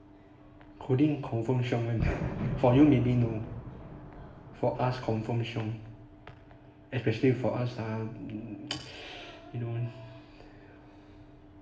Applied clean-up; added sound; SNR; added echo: none; Fireworks; 6 dB; reverberation time 0.8 s.